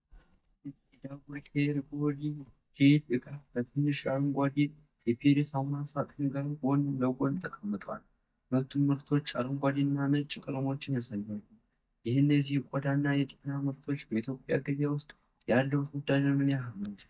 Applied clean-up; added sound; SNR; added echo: neural mask model DeepFilterNet 3.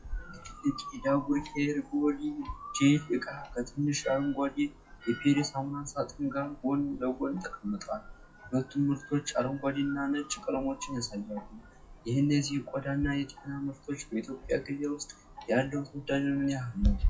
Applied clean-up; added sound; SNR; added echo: classical method WPE with log-MMSE.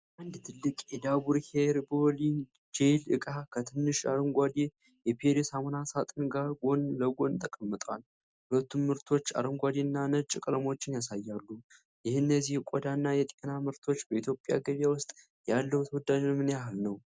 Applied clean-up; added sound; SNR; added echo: none; none; none; none.